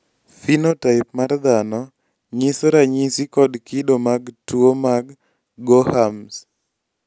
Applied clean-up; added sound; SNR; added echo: none; none; none; none.